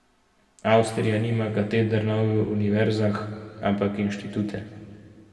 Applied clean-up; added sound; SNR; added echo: none; none; none; reverberation time 1.9 s.